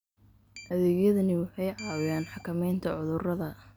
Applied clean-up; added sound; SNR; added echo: none; Keyboard (musical); 19 dB; none.